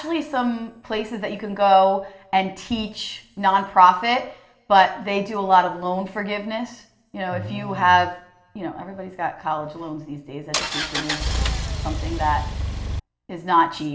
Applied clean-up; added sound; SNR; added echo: none; Engine; 3 dB; reverberation time 0.9 s.